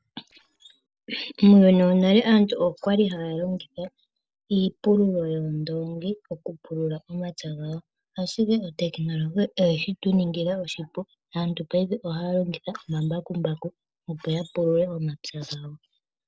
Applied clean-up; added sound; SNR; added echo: neural separator model SepFormer DNS4.